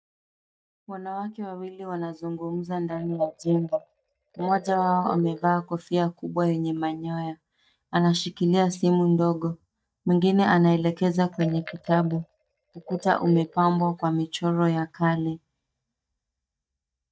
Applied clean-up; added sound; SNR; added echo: neural mask model DeepFilterNet 3.